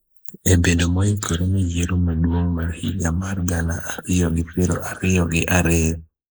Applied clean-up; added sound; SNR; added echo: neural mask model Resemble Enhance denoiser.